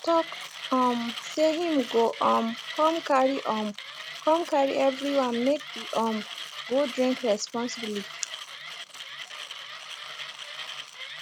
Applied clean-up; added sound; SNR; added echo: none; Mechanisms; 11 dB; none.